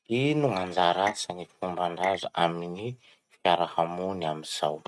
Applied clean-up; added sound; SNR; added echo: neural mask model RNNoise.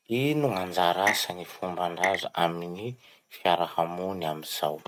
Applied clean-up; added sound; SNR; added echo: none; Clock; 7 dB; none.